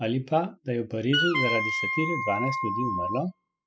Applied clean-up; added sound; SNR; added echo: classical method spectral subtraction.